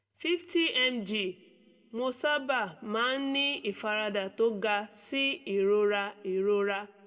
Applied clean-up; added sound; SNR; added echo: none; none; none; reverberation time 0.4 s.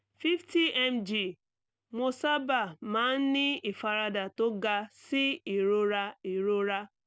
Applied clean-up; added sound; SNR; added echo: none; none; none; none.